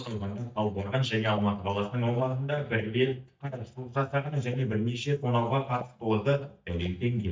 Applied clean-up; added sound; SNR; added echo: neural mask model DeepFilterNet 3.